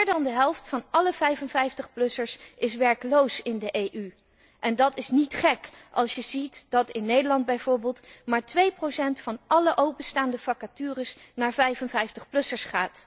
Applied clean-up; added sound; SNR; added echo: none; none; none; none.